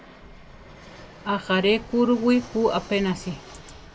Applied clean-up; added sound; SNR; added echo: none; Fixed-wing aircraft, airplane; 17 dB; none.